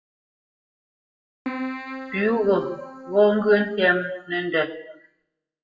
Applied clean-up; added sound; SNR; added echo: classical method WPE with log-MMSE.